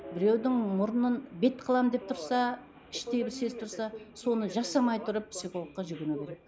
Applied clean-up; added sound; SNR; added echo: none; Subway, metro, underground; 14 dB; none.